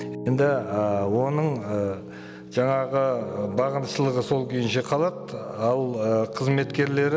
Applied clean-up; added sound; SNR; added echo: none; Piano; 13 dB; none.